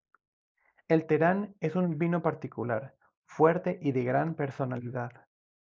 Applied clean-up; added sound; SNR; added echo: neural mask model Resemble Enhance denoiser.